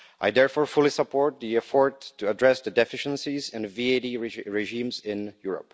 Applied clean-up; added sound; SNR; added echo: none; none; none; none.